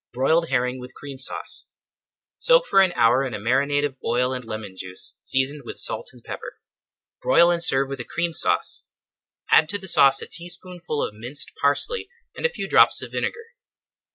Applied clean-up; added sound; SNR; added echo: none; none; none; none.